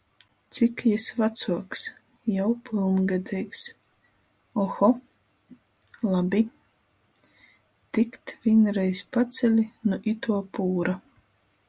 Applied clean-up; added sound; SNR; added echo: none; none; none; none.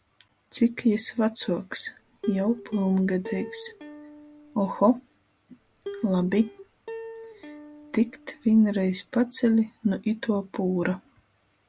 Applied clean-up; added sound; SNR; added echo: none; Plucked string instrument; 15 dB; none.